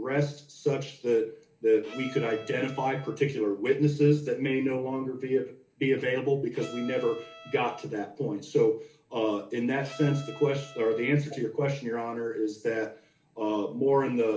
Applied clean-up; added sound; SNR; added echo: none; Bowed string instrument; 19 dB; reverberation time 0.3 s.